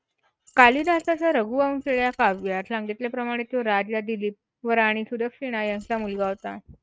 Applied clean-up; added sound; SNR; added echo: neural mask model RNNoise.